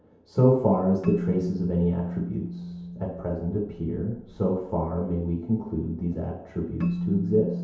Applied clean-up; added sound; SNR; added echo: none; Keyboard (musical); 7 dB; reverberation time 0.8 s.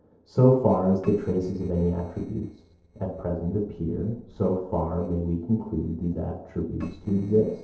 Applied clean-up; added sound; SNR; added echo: neural separator model SepFormer DNS4.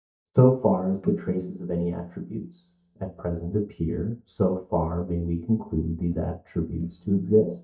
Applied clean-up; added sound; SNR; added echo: neural mask model DeepFilterNet 3.